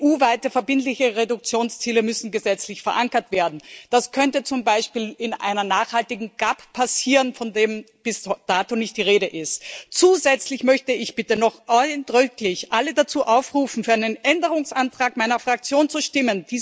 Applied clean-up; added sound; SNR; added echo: none; none; none; none.